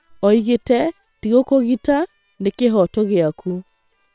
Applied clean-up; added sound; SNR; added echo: neural separator model SepFormer WHAM!.